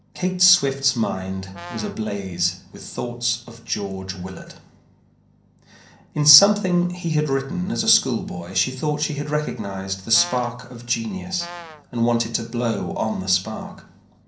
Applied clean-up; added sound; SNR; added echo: none; Brass instrument; 15 dB; reverberation time 0.6 s.